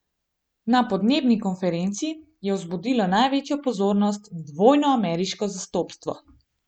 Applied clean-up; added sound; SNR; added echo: none; none; none; none.